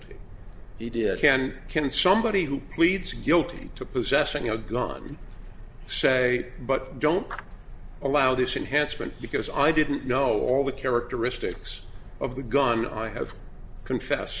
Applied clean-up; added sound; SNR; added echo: none; none; none; none.